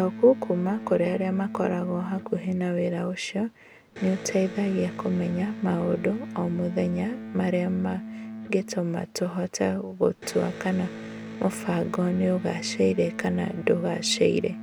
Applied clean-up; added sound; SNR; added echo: none; Electric guitar; 12 dB; none.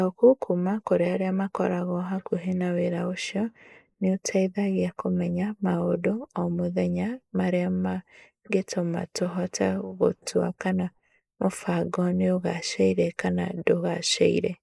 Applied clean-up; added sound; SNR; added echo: neural mask model Resemble Enhance denoiser.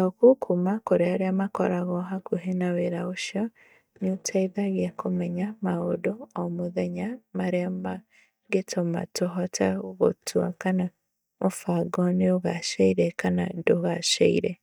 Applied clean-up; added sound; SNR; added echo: neural mask model DeepFilterNet 3.